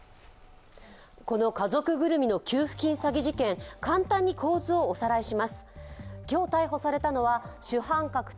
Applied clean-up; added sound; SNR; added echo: none; none; none; none.